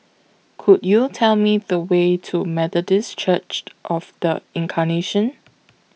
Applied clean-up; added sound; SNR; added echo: none; none; none; none.